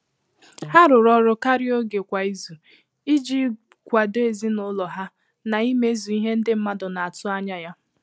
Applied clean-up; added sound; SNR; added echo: none; none; none; none.